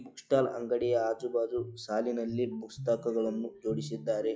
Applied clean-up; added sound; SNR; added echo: classical method log-MMSE.